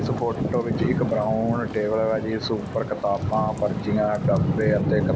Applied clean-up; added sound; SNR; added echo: none; Thunder / Rain; 3 dB; none.